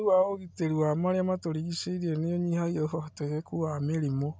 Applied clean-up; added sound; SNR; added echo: none; none; none; none.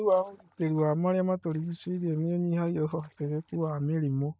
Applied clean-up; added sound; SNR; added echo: neural mask model DeepFilterNet 3.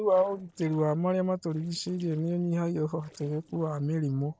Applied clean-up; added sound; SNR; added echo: neural separator model SepFormer DNS4.